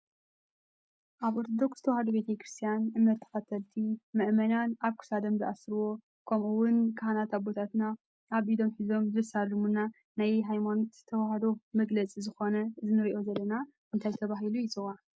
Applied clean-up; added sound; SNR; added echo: none; none; none; none.